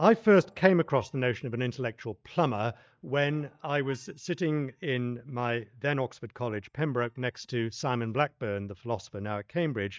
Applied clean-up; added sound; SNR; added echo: neural mask model DeepFilterNet 3.